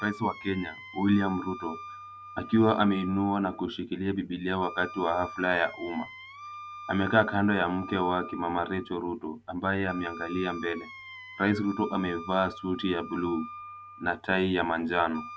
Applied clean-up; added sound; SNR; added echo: none; Wind instrument, woodwind instrument; 15 dB; none.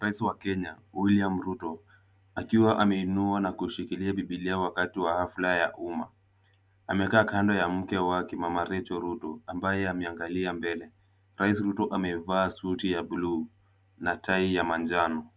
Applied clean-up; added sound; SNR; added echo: none; none; none; none.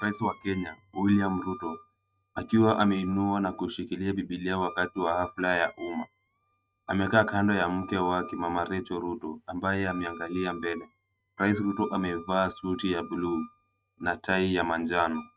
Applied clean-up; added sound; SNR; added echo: neural mask model RNNoise.